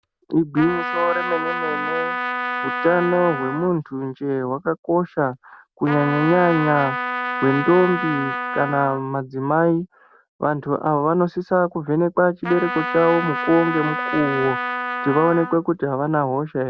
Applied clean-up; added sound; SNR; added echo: none; Trumpet; 5 dB; none.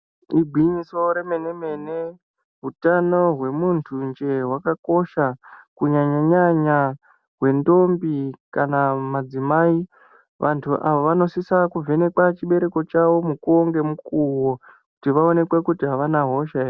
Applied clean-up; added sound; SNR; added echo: none; none; none; none.